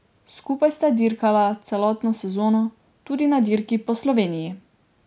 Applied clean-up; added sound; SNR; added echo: none; none; none; none.